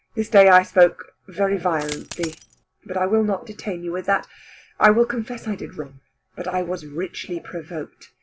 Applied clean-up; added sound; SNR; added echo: none; Coin (dropping); 13 dB; none.